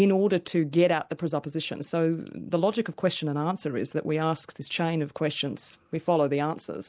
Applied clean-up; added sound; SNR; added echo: none; none; none; none.